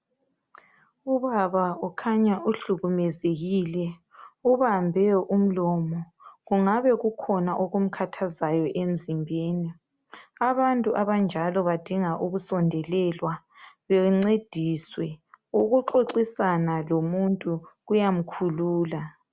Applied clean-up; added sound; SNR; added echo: none; none; none; none.